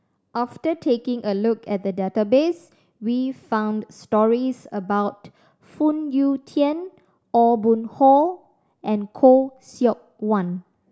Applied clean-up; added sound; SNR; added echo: none; none; none; none.